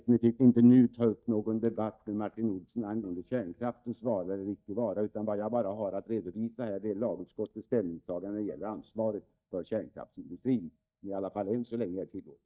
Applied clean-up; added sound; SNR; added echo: neural mask model DeepFilterNet 3.